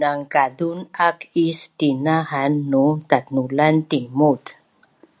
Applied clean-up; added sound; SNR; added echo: none; none; none; none.